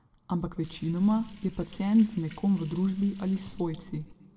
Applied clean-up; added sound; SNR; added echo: none; Liquid; 20 dB; reverberation time 1.4 s.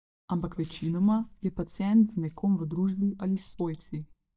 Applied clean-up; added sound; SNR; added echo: neural mask model DeepFilterNet 3.